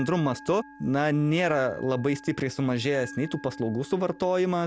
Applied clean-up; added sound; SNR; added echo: none; Bell; 18 dB; none.